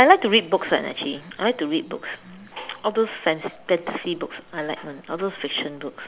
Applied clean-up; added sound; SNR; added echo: none; none; none; none.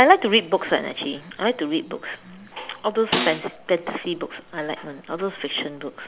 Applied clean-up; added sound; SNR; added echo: none; Snare drum; 5 dB; none.